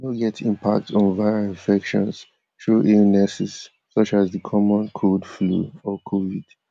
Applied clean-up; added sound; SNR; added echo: none; none; none; none.